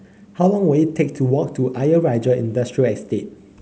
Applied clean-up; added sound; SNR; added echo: none; none; none; none.